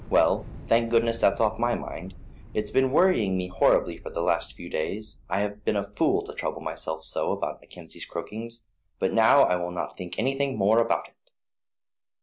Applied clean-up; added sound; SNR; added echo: none; Thunder / Explosion; 20 dB; none.